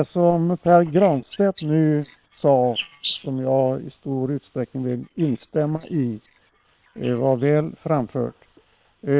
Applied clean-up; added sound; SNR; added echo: neural separator model SepFormer WHAM!.